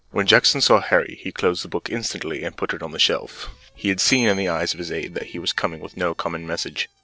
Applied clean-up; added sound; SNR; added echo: neural separator model SepFormer DNS4.